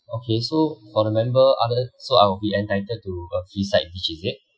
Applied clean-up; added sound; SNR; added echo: classical method Wiener filter.